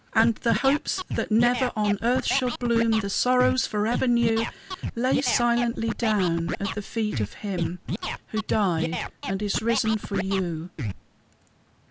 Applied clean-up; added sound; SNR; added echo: none; Scratching (performance technique); 6 dB; none.